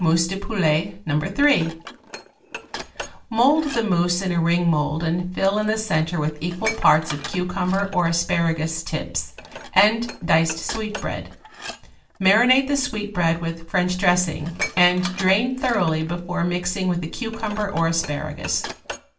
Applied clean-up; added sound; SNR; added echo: none; Dishes, pots, and pans; 16 dB; reverberation time 0.3 s.